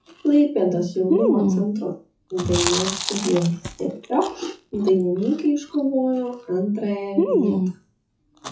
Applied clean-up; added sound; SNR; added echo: classical method WPE with log-MMSE.